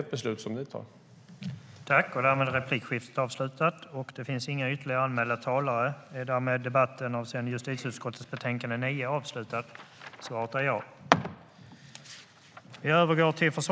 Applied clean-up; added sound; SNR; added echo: none; none; none; none.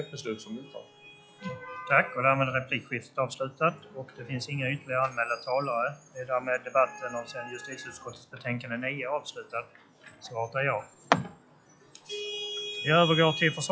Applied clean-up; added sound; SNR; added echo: classical method log-MMSE.